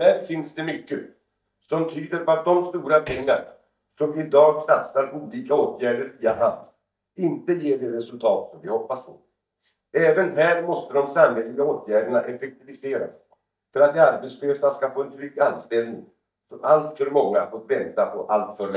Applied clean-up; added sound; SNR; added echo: neural mask model DeepFilterNet 3.